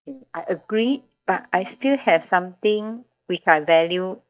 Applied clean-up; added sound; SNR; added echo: neural mask model DeepFilterNet 3.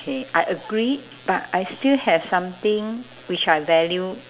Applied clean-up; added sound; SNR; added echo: none; none; none; none.